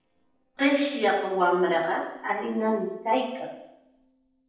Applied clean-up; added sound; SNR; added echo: neural separator model SepFormer DNS4.